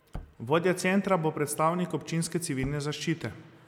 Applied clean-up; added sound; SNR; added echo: none; Tap / Bass drum; 17 dB; none.